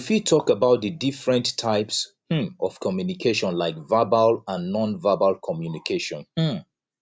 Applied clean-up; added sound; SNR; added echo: none; none; none; none.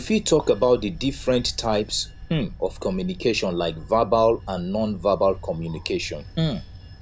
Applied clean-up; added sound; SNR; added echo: none; Bell / Train; 15 dB; none.